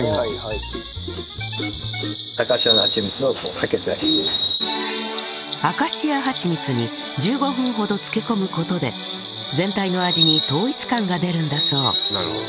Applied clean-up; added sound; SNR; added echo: none; Bird vocalization, bird call, bird song; -1 dB; none.